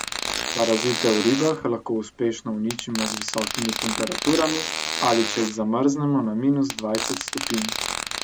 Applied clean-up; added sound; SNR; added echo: none; Fart; 5 dB; none.